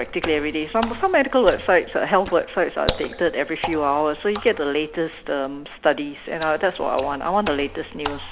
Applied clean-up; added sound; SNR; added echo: none; Water / Splash, splatter; 12 dB; none.